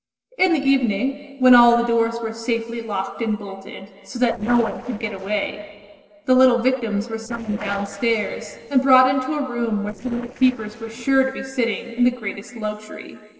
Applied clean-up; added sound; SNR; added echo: neural separator model SepFormer DNS4.